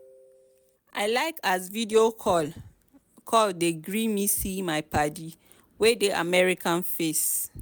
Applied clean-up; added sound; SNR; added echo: none; none; none; none.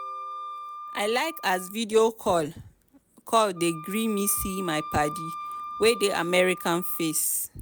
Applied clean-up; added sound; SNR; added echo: none; Wind instrument, woodwind instrument; 13 dB; none.